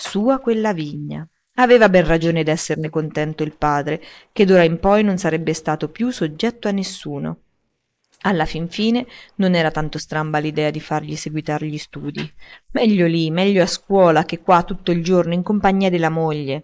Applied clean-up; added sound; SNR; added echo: neural mask model Resemble Enhance denoiser.